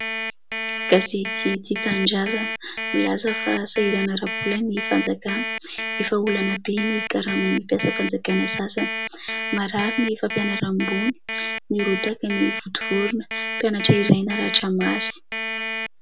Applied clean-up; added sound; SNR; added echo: none; Alarm; 5 dB; none.